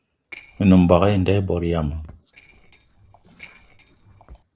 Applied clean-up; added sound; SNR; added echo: neural separator model SepFormer DNS4.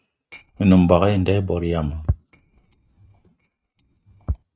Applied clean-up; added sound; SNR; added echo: neural mask model RNNoise.